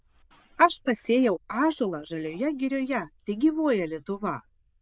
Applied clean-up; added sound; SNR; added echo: neural diffusion model UNIVERSE++.